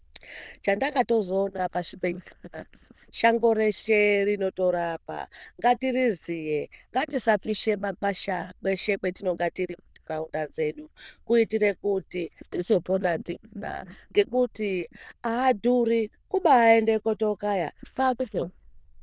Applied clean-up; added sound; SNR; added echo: neural diffusion model UNIVERSE++.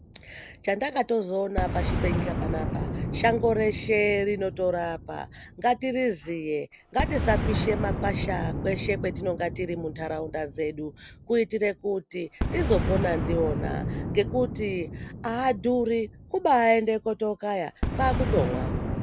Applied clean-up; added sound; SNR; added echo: none; Boom; 4 dB; none.